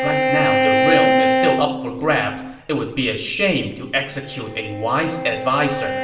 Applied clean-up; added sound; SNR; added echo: none; Bowed string instrument; -1 dB; reverberation time 1.0 s.